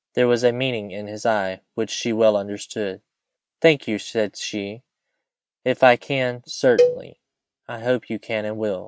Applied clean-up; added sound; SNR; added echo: neural mask model RNNoise.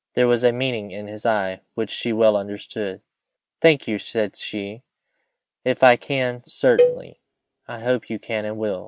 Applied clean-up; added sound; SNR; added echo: none; Cowbell; 2 dB; none.